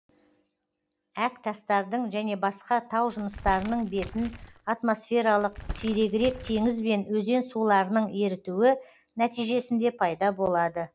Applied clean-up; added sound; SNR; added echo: none; Crumpling, crinkling; 13 dB; none.